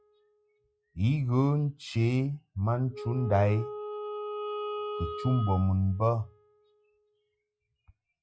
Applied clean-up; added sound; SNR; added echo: classical method log-MMSE.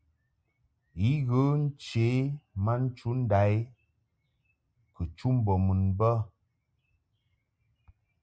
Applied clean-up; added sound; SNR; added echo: none; none; none; none.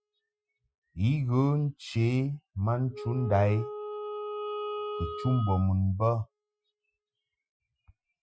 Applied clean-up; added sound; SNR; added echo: classical method Wiener filter.